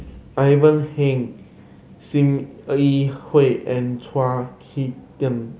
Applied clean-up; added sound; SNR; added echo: none; none; none; none.